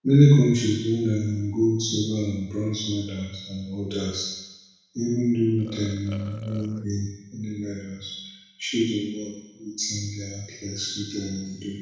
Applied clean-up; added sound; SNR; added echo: none; Burping, eructation; 19 dB; reverberation time 1.1 s.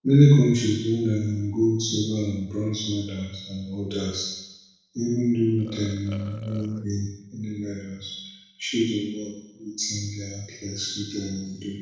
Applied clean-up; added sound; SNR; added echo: neural separator model SepFormer DNS4.